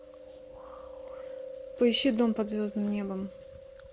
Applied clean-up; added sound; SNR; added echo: none; Chewing, mastication; 14 dB; none.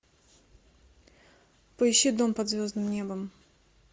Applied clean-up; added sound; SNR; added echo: none; none; none; none.